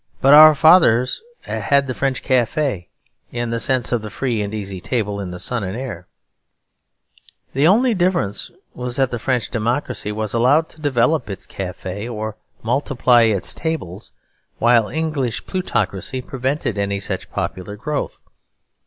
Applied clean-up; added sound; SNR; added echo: none; none; none; none.